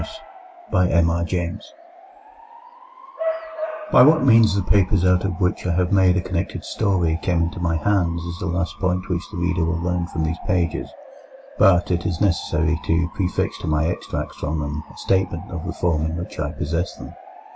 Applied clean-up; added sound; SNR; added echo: none; Bark / Motor vehicle (road) / Siren; 16 dB; none.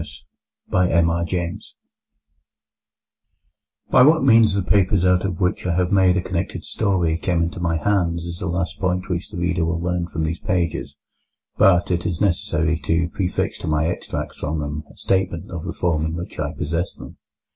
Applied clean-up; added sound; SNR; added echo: none; none; none; none.